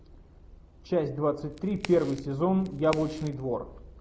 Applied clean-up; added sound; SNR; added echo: none; Crack; 16 dB; none.